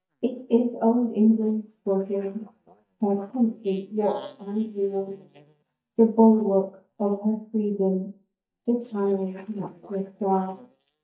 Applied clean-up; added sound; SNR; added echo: neural mask model DeepFilterNet 3.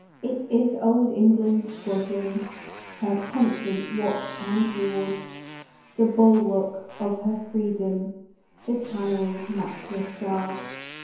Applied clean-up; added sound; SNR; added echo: none; Motorcycle; 17 dB; reverberation time 0.9 s.